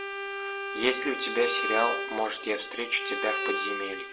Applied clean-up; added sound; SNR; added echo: none; Bowed string instrument; 2 dB; none.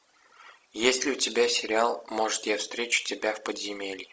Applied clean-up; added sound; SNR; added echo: none; none; none; none.